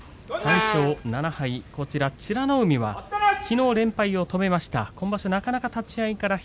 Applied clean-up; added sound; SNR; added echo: none; Brass instrument; 3 dB; none.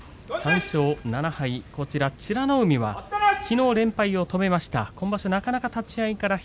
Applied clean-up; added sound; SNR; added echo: none; none; none; none.